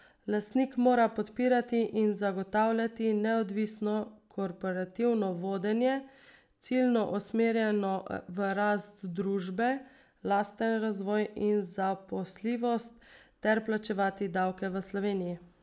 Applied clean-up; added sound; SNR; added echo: none; none; none; none.